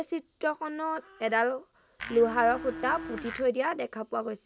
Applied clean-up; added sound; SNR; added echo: none; Domestic sounds, home sounds; 10 dB; none.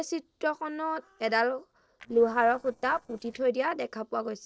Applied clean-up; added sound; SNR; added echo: neural separator model SepFormer DNS4.